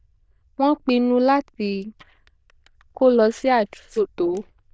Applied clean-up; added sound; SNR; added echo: neural diffusion model UNIVERSE++.